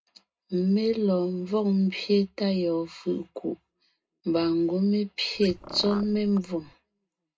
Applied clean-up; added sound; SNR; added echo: none; Car; 15 dB; reverberation time 0.2 s.